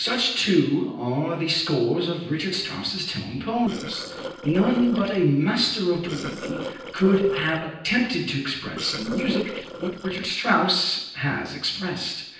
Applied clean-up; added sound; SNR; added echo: neural separator model SepFormer DNS4.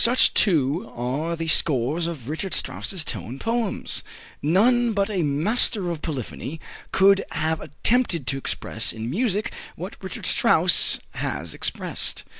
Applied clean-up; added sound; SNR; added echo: none; none; none; none.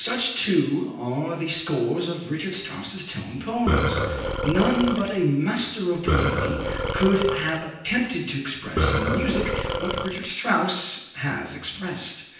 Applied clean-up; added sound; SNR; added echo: none; Burping, eructation; 0 dB; reverberation time 0.9 s.